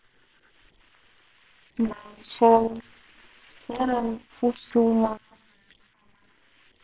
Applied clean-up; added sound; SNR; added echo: neural separator model SepFormer WHAMR!.